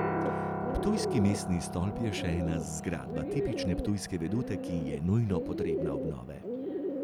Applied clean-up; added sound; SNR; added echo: none; Bird + Piano; 1 dB; none.